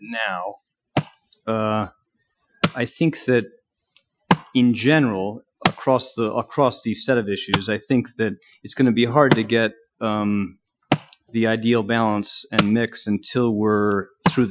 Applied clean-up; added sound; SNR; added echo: classical method Wiener filter.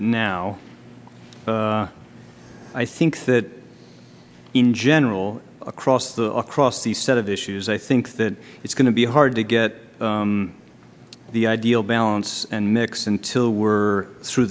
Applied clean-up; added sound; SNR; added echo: none; none; none; none.